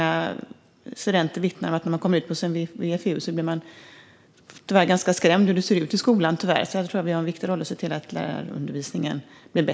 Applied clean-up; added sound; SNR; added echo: none; none; none; none.